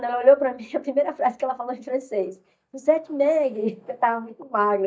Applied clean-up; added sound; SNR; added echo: neural mask model DeepFilterNet 3.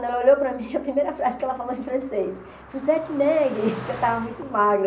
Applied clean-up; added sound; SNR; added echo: none; Car passing by; 18 dB; reverberation time 0.5 s.